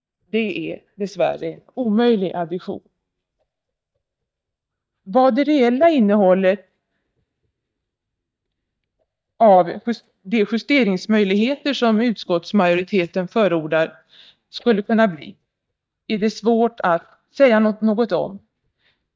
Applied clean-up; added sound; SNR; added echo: neural mask model DeepFilterNet 3.